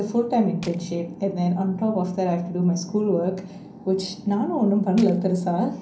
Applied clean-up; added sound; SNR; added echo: none; Crushing; 19 dB; reverberation time 0.6 s.